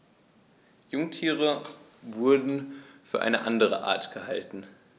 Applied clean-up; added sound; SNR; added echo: none; none; none; none.